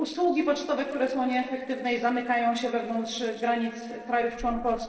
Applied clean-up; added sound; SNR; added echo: neural separator model SepFormer DNS4.